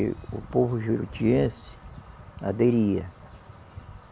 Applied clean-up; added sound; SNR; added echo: none; none; none; none.